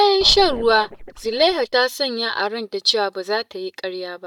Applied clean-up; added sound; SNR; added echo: neural mask model DeepFilterNet 3.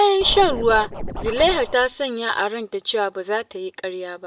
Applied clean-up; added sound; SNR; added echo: none; Scratching (performance technique); 9 dB; none.